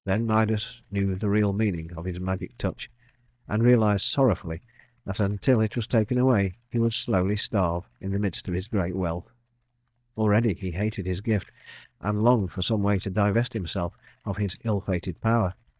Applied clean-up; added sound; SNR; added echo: neural mask model DeepFilterNet 3.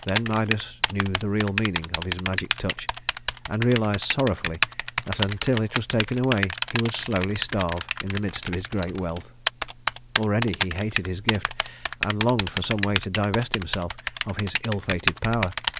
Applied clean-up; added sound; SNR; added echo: none; Typing; 4 dB; none.